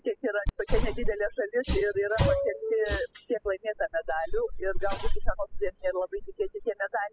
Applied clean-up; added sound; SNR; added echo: classical method spectral subtraction.